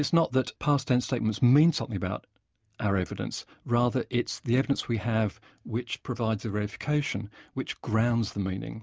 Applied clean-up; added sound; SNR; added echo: none; none; none; none.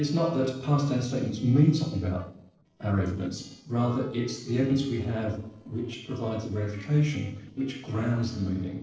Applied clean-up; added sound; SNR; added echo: neural separator model SepFormer DNS4.